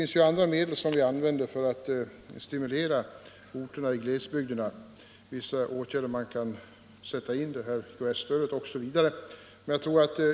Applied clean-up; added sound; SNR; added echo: none; none; none; none.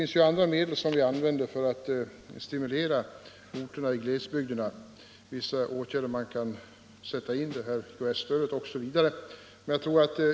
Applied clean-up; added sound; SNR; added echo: none; Snare drum; 20 dB; none.